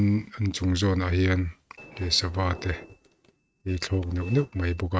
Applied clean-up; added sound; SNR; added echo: neural mask model RNNoise.